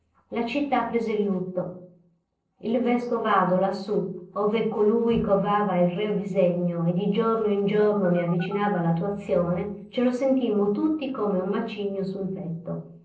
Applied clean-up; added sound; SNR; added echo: neural separator model SepFormer DNS4.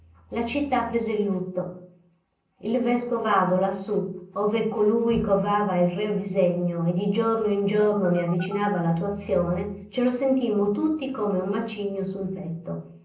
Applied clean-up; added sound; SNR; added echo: none; Telephone; 14 dB; reverberation time 0.6 s.